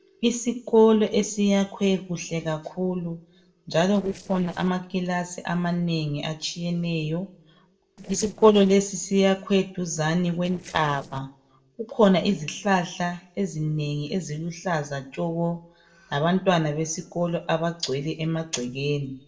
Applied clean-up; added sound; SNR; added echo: neural separator model SepFormer DNS4.